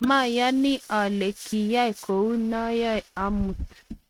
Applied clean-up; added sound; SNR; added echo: neural mask model RNNoise.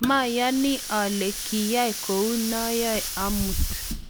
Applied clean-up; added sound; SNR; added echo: none; Hiss; 5 dB; none.